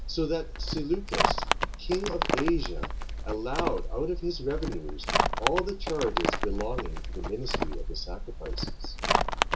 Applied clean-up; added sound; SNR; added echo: none; Livestock, farm animals, working animals; -3 dB; reverberation time 0.2 s.